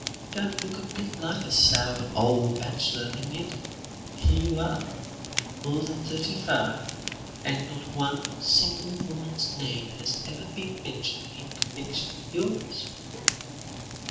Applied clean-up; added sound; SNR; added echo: none; Fire; 6 dB; reverberation time 0.8 s.